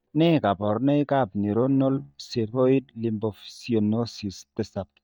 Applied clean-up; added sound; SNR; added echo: neural mask model DeepFilterNet 3.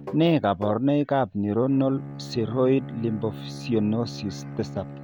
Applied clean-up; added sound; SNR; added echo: none; Tap + Bowed string instrument; 13 dB; none.